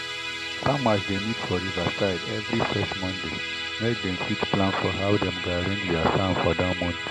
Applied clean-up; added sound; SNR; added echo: none; Musical instrument; 5 dB; none.